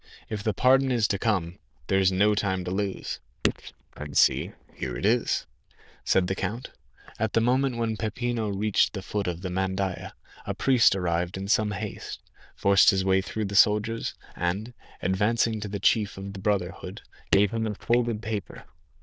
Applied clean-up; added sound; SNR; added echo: neural diffusion model UNIVERSE++.